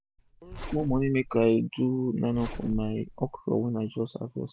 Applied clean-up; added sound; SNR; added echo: none; Zipper (clothing); 11 dB; none.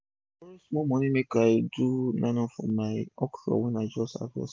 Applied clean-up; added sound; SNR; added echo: none; none; none; none.